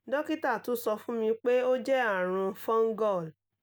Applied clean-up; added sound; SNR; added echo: none; none; none; none.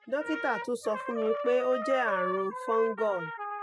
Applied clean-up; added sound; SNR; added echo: classical method spectral subtraction.